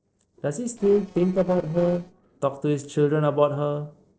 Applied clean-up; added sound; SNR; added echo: neural separator model SepFormer DNS4.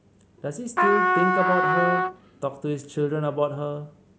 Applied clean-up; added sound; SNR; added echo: none; Trumpet; -4 dB; none.